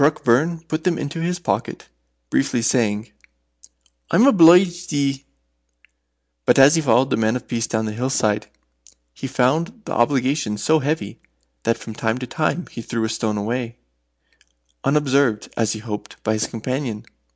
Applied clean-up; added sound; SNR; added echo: none; none; none; none.